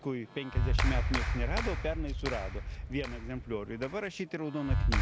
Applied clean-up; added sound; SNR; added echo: none; Clapping; -4 dB; none.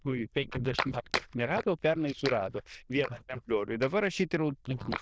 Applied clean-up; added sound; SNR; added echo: neural diffusion model UNIVERSE++.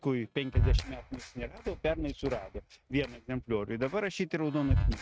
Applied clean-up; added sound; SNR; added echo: neural mask model RNNoise.